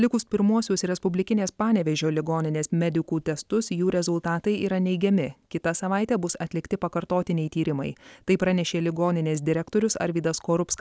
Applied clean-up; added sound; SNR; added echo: none; none; none; none.